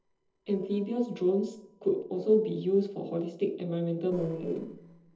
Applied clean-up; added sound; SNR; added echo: neural separator model SepFormer DNS4.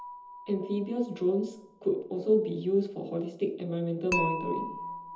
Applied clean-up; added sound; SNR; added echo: none; Dishes, pots, and pans / Chink, clink; 9 dB; reverberation time 1.2 s.